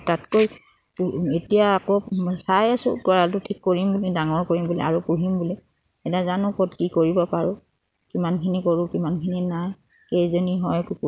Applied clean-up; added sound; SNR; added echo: none; none; none; none.